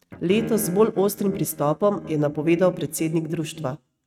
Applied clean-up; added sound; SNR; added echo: neural mask model RNNoise.